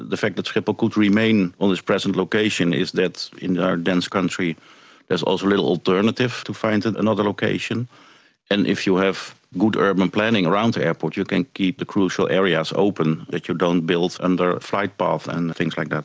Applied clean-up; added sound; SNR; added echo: none; none; none; none.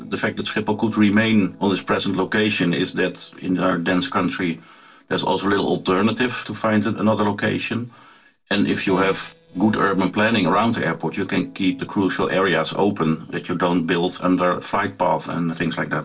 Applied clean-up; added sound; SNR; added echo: neural separator model SepFormer DNS4.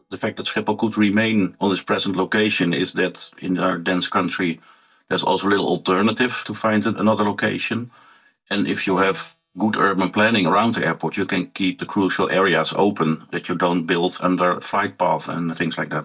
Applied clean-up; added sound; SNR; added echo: neural mask model DeepFilterNet 3.